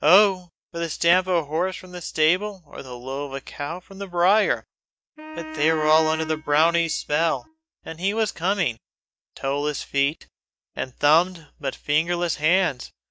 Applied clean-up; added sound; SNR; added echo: neural mask model DeepFilterNet 3.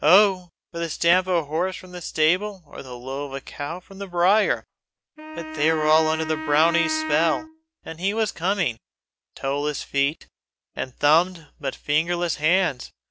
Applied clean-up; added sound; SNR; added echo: none; Wind instrument, woodwind instrument; 8 dB; none.